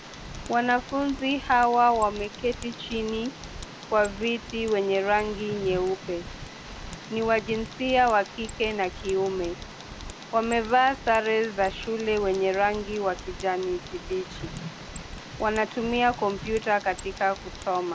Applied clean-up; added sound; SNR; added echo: none; Mechanisms + Tick; 13 dB; none.